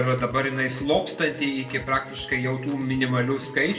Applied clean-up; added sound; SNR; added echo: none; Piano / Organ; 17 dB; reverberation time 0.6 s.